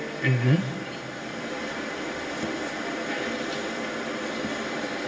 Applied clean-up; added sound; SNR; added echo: none; Harp; 18 dB; reverberation time 2.1 s.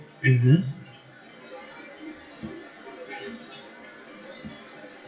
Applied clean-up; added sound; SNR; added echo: classical method WPE with log-MMSE.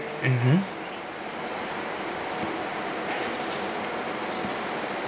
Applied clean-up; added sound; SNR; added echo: none; none; none; none.